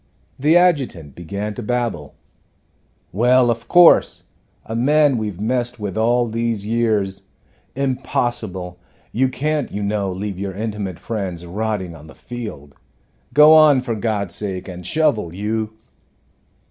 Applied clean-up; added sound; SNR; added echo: none; none; none; none.